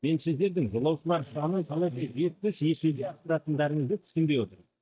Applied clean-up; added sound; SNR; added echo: neural mask model DeepFilterNet 3.